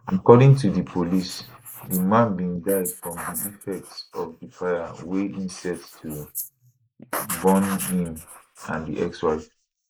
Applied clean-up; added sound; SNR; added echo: neural mask model Resemble Enhance denoiser.